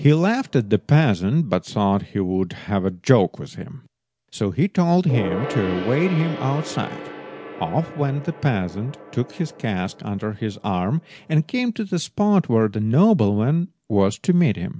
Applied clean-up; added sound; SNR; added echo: none; Gong; 16 dB; none.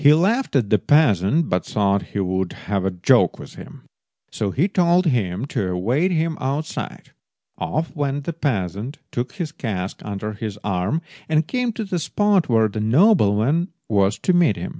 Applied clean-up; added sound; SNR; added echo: none; none; none; none.